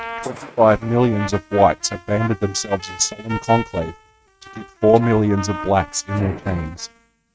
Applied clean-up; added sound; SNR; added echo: neural mask model RNNoise.